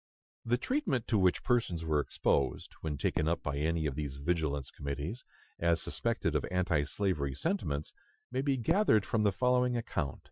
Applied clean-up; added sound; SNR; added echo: classical method Wiener filter.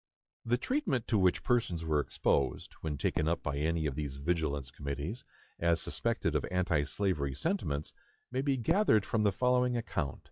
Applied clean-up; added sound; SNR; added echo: classical method log-MMSE.